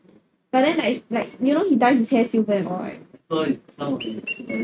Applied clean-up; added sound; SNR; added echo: neural mask model RNNoise.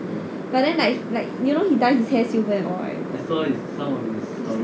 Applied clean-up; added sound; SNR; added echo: none; none; none; none.